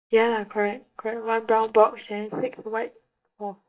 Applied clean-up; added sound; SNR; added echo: neural mask model DeepFilterNet 3.